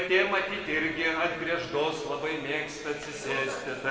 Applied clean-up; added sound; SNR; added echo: none; Telephone; 19 dB; reverberation time 1.9 s.